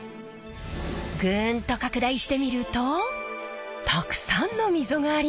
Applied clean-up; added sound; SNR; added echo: none; none; none; none.